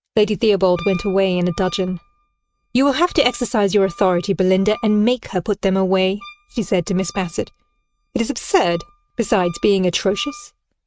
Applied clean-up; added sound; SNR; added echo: neural mask model RNNoise.